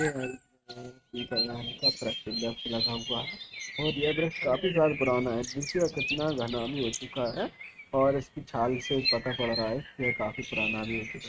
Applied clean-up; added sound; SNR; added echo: neural mask model RNNoise.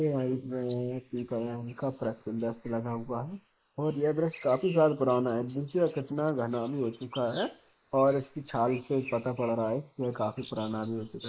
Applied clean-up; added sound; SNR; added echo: neural mask model Resemble Enhance denoiser.